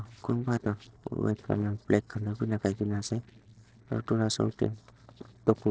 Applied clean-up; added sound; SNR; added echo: neural separator model SepFormer DNS4.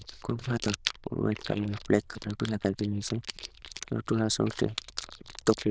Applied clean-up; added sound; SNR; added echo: neural diffusion model UNIVERSE++.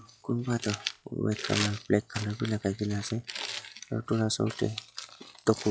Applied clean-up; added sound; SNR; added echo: classical method log-MMSE.